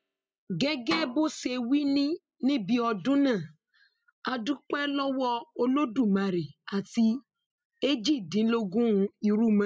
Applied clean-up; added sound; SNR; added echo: classical method spectral subtraction.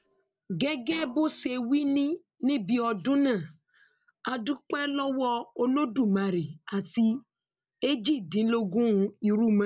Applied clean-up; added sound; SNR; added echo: neural separator model SepFormer DNS4.